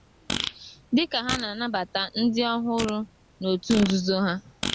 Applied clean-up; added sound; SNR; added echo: none; Fart; 9 dB; none.